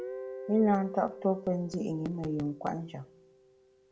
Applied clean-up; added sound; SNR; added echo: none; Guitar; 14 dB; reverberation time 0.3 s.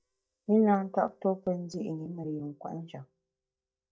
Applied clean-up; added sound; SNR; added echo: neural mask model DeepFilterNet 3.